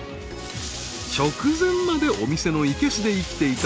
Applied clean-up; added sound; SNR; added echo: none; none; none; none.